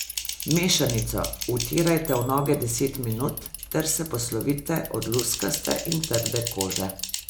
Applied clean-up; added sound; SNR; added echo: none; Typing + Bicycle; 8 dB; none.